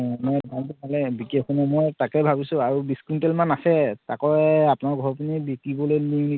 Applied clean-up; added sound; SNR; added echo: none; none; none; none.